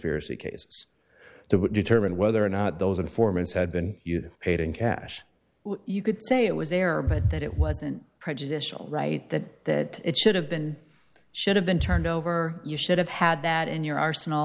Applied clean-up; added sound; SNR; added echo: none; none; none; none.